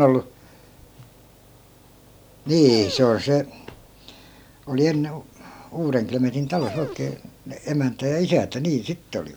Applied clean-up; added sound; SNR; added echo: none; Dog; 16 dB; none.